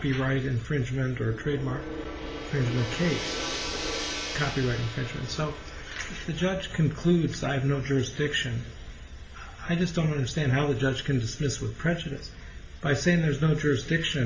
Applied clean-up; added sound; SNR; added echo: none; Gong; 12 dB; reverberation time 1.7 s.